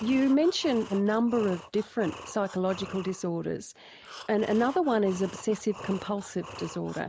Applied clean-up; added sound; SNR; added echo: none; Breathing; 17 dB; none.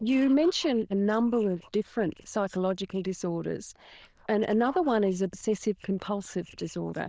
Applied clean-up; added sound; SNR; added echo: neural diffusion model UNIVERSE++.